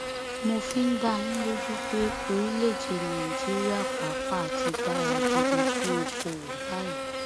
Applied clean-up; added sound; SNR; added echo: none; Buzz; -1 dB; none.